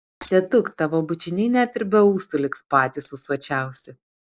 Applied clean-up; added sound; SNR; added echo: neural separator model SepFormer DNS4.